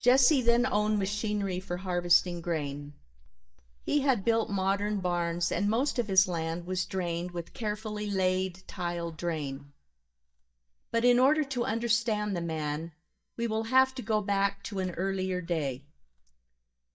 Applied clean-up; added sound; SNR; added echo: neural mask model DeepFilterNet 3.